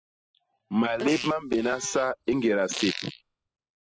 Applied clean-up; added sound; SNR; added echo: classical method spectral subtraction.